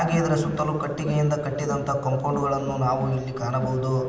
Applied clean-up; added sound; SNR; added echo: none; Crowd; 12 dB; reverberation time 2.0 s.